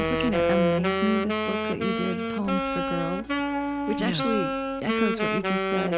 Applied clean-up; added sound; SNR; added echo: none; Wind instrument, woodwind instrument; -2 dB; none.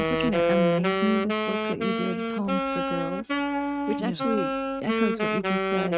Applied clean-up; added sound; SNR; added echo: neural mask model RNNoise.